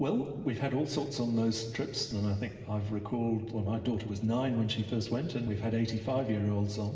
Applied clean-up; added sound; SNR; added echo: none; none; none; reverberation time 1.9 s.